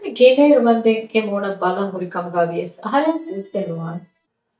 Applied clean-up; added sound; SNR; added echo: neural mask model DeepFilterNet 3.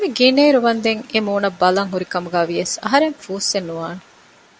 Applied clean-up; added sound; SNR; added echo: none; none; none; none.